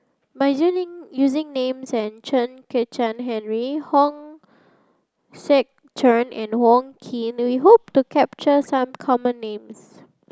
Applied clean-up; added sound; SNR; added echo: none; none; none; none.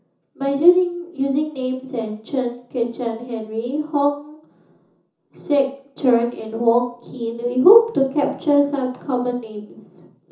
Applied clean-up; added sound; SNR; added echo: none; none; none; reverberation time 0.6 s.